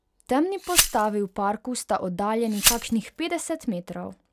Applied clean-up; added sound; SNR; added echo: none; Glass; 2 dB; none.